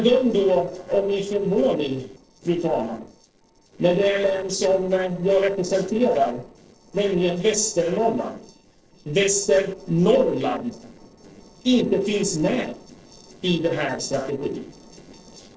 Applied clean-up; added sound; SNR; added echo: neural separator model SepFormer DNS4.